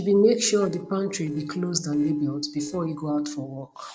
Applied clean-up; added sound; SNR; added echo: neural separator model SepFormer DNS4.